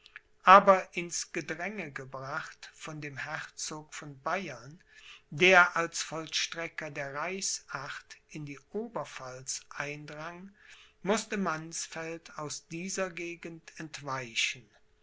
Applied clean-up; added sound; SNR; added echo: none; none; none; none.